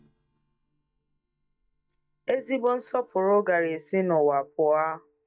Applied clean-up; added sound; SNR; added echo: neural mask model DeepFilterNet 3.